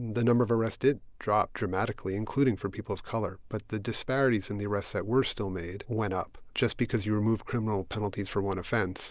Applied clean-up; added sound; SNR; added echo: none; none; none; none.